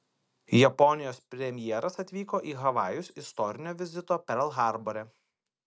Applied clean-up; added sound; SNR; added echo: none; none; none; none.